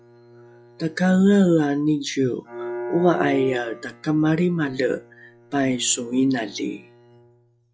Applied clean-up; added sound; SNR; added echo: classical method log-MMSE.